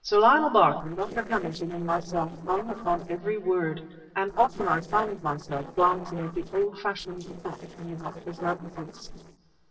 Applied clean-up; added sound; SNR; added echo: neural separator model SepFormer DNS4.